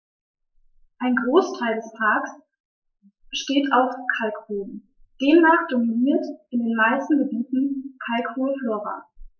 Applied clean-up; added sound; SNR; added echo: neural mask model Resemble Enhance denoiser.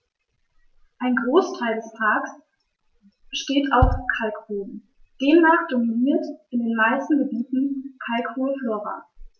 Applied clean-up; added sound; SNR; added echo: none; Bass drum; 5 dB; none.